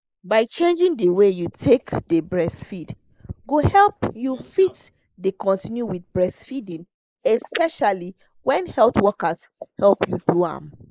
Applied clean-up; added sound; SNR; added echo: neural mask model Resemble Enhance denoiser.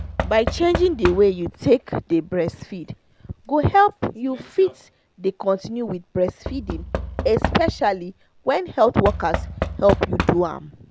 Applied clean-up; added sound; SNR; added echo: none; Knock / Wood; 9 dB; none.